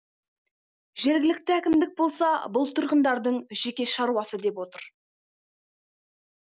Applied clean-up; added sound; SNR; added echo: none; none; none; none.